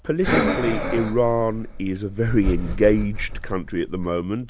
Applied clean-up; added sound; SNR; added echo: none; Breathing; 3 dB; none.